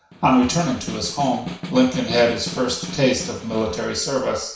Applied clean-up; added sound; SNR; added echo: none; Snare drum; 13 dB; reverberation time 0.6 s.